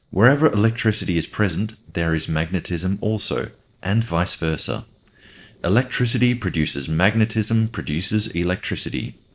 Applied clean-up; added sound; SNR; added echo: neural separator model SepFormer DNS4.